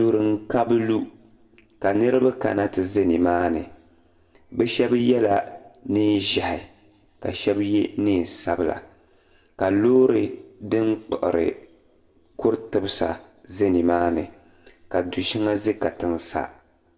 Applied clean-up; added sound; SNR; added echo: none; none; none; reverberation time 0.4 s.